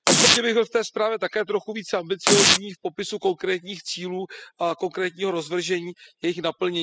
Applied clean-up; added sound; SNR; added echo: classical method spectral subtraction.